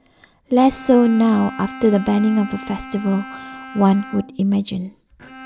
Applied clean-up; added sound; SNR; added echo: none; Bowed string instrument; 16 dB; none.